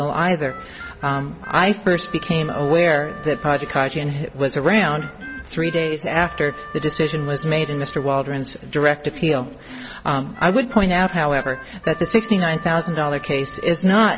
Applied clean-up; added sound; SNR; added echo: none; Harmonica + Cough; 17 dB; none.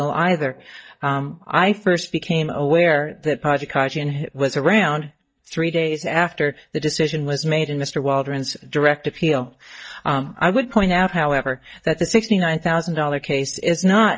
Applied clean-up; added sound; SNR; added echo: neural mask model DeepFilterNet 3.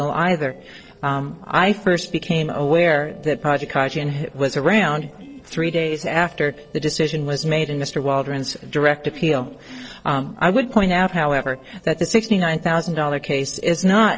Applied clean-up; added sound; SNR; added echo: neural separator model SepFormer DNS4.